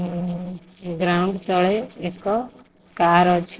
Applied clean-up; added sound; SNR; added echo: neural separator model SepFormer DNS4.